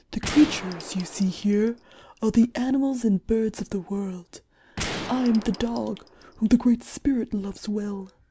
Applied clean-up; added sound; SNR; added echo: none; Gunshot, gunfire; 11 dB; none.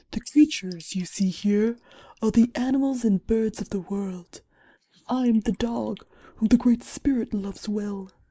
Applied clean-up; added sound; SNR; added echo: neural mask model Resemble Enhance denoiser.